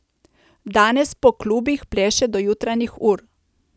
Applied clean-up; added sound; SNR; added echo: none; none; none; none.